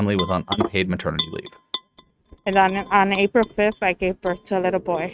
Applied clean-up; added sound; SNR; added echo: neural mask model RNNoise.